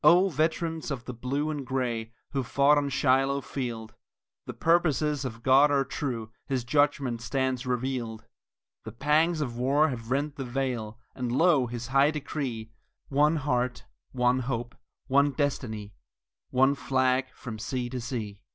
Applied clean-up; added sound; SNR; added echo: none; none; none; none.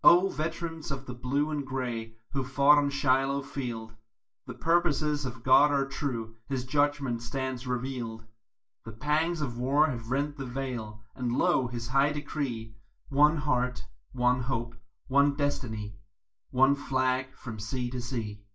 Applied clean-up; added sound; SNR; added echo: none; none; none; reverberation time 0.2 s.